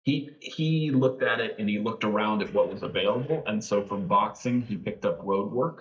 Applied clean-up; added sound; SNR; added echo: neural mask model DeepFilterNet 3.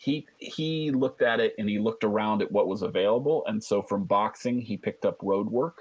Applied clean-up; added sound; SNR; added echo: none; none; none; none.